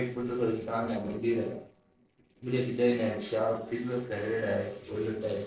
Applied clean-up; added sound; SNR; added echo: neural separator model SepFormer DNS4.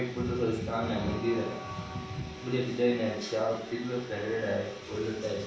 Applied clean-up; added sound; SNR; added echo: none; Train; 13 dB; reverberation time 0.7 s.